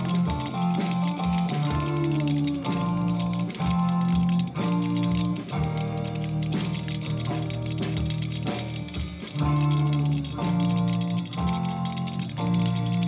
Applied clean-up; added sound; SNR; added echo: none; Rattle; 17 dB; reverberation time 0.4 s.